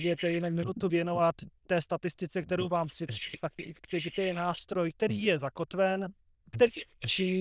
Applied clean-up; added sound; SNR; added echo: neural diffusion model UNIVERSE++.